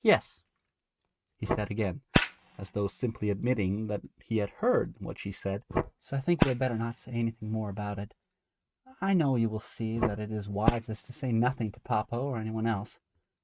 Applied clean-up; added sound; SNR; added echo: neural mask model RNNoise.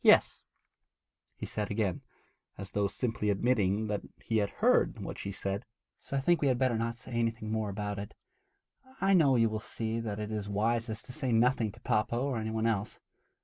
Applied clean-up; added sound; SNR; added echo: none; none; none; none.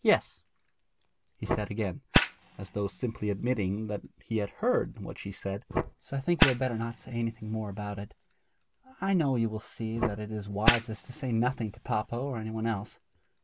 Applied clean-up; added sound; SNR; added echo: none; Fire; 4 dB; none.